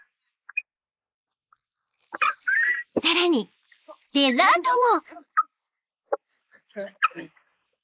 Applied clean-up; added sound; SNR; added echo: neural mask model Resemble Enhance denoiser.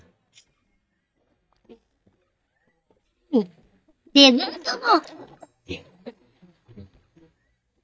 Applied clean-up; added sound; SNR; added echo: neural mask model DeepFilterNet 3.